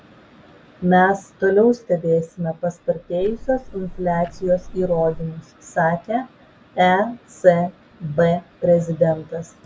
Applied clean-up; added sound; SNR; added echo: none; Tick-tock; 14 dB; none.